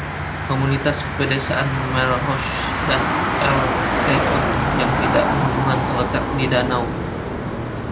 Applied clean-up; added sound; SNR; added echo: none; Motor vehicle (road); -1 dB; none.